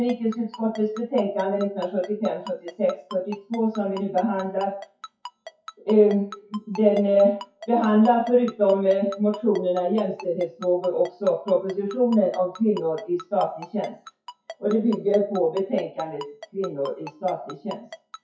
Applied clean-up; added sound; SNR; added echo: classical method WPE with log-MMSE.